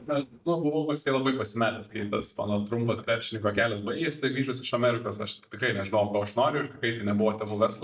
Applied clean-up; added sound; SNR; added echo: neural mask model DeepFilterNet 3.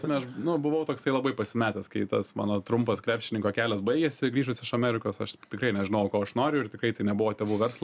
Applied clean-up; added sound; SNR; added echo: none; none; none; none.